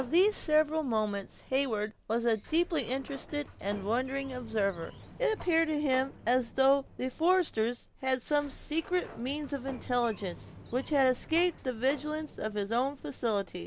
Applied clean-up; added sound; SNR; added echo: none; Sliding door; 19 dB; none.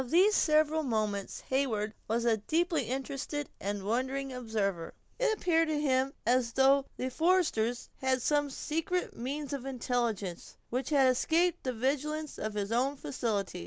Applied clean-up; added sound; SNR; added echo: none; none; none; none.